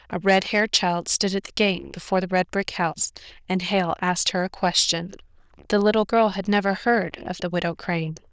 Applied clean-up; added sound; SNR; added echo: neural diffusion model UNIVERSE++.